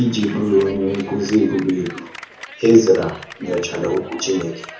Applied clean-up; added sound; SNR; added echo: none; Clapping; 18 dB; reverberation time 0.6 s.